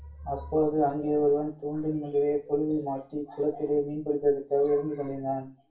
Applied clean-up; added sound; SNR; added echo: none; none; none; reverberation time 0.3 s.